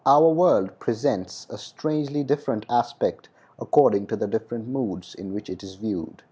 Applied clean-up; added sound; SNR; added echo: none; none; none; none.